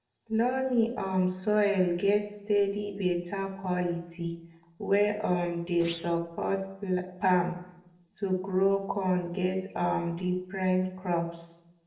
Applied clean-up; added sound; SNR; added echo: neural separator model SepFormer DNS4.